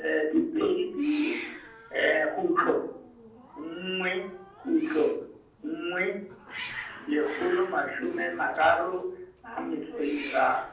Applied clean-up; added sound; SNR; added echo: none; Hiss; 16 dB; reverberation time 0.6 s.